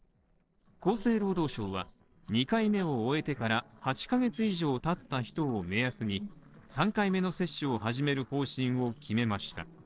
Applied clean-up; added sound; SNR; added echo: neural separator model SepFormer DNS4.